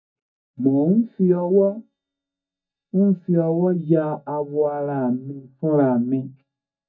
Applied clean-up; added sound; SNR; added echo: neural mask model DeepFilterNet 3.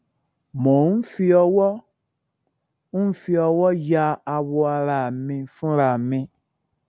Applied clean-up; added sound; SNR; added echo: none; none; none; none.